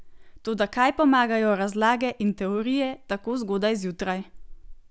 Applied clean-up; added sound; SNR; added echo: none; none; none; none.